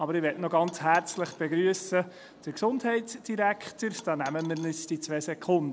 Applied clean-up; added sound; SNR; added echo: none; Coin (dropping); 20 dB; none.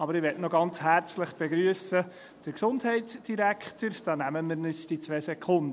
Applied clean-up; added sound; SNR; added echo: none; none; none; none.